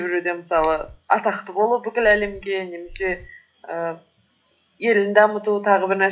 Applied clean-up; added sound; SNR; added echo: classical method log-MMSE.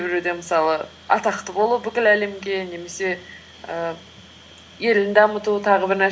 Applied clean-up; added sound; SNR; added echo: none; none; none; none.